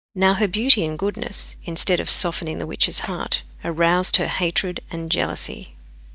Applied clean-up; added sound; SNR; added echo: neural mask model DeepFilterNet 3.